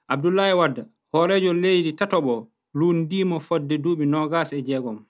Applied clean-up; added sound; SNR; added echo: none; none; none; none.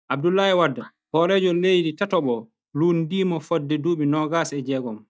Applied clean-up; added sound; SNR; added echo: neural mask model DeepFilterNet 3.